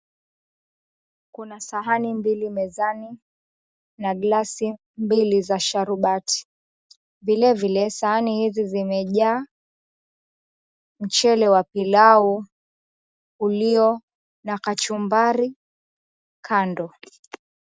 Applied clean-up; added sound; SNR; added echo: none; none; none; none.